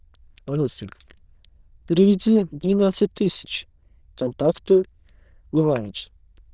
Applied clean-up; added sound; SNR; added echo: neural diffusion model UNIVERSE++.